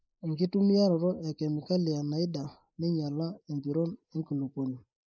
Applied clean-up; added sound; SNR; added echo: neural mask model Resemble Enhance denoiser.